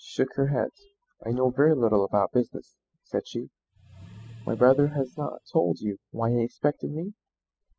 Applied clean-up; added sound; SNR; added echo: classical method spectral subtraction.